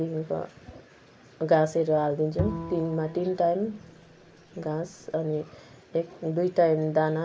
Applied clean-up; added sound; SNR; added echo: none; Bowed string instrument; 10 dB; none.